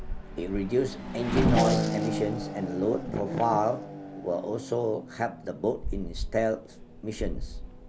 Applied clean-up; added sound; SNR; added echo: none; Race car, auto racing / Accelerating, revving, vroom; 1 dB; none.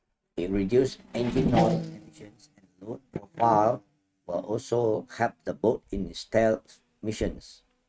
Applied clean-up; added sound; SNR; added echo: neural mask model RNNoise.